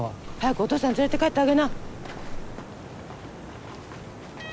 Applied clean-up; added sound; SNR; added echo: none; Walk, footsteps; 7 dB; none.